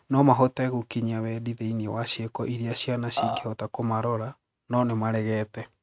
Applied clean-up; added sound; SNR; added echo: neural mask model RNNoise.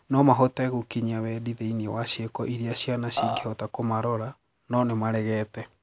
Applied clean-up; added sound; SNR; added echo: none; Burping, eructation; 2 dB; none.